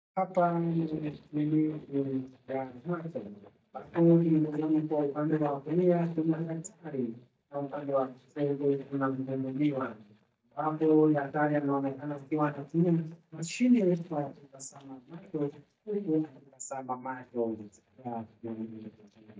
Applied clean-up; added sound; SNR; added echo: neural mask model DeepFilterNet 3.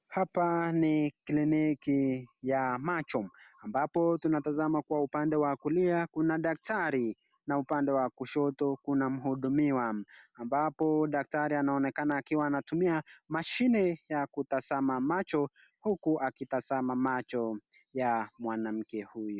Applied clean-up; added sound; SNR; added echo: none; none; none; none.